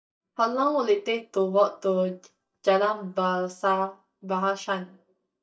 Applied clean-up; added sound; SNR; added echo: neural mask model DeepFilterNet 3.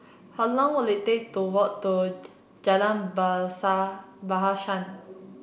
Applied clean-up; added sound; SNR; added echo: none; none; none; none.